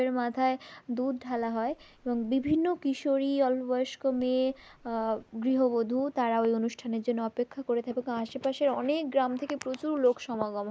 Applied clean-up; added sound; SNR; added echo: neural mask model Resemble Enhance denoiser.